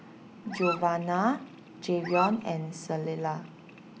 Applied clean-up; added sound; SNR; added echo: none; Dog; 8 dB; none.